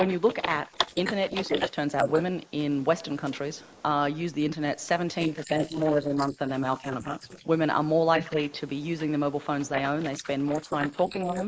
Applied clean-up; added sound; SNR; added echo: neural mask model Resemble Enhance denoiser.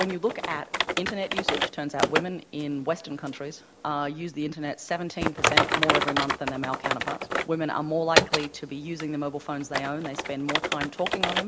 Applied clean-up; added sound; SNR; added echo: none; Typing; -1 dB; none.